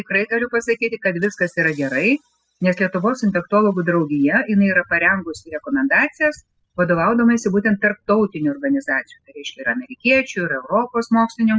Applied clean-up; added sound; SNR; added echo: classical method spectral subtraction.